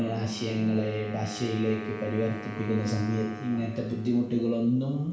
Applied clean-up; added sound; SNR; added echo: none; Wind instrument, woodwind instrument; 14 dB; reverberation time 0.7 s.